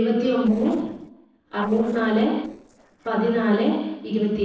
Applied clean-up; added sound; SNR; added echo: neural separator model SepFormer DNS4.